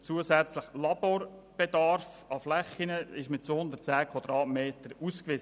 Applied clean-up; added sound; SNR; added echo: none; none; none; none.